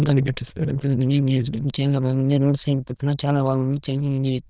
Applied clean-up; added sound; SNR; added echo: neural diffusion model UNIVERSE++.